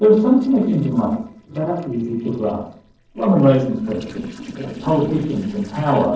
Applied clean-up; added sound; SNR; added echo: neural separator model SepFormer DNS4.